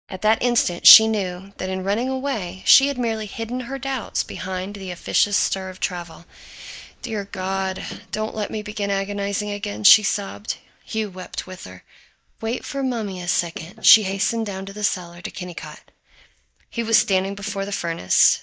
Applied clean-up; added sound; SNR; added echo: neural mask model DeepFilterNet 3.